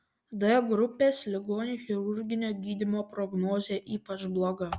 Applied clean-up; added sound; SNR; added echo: none; none; none; none.